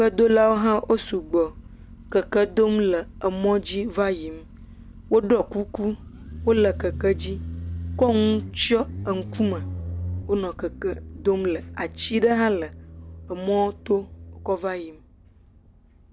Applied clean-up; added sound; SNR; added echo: none; Motorcycle; 13 dB; none.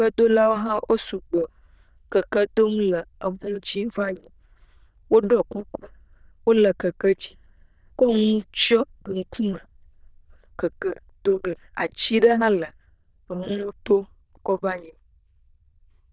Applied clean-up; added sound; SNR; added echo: neural diffusion model UNIVERSE++.